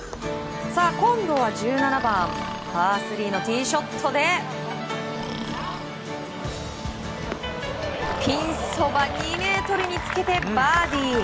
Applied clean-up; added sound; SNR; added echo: none; Breathing; 19 dB; none.